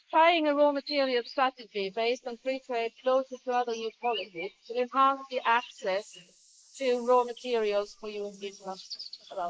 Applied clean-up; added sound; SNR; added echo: neural mask model Resemble Enhance denoiser.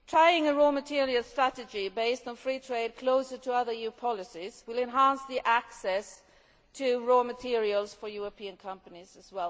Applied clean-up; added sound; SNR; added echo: none; none; none; none.